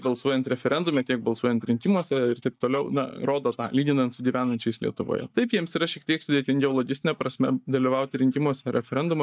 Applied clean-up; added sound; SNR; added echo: neural mask model DeepFilterNet 3.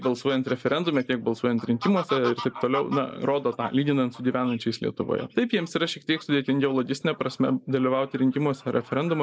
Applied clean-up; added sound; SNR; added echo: neural mask model Resemble Enhance denoiser.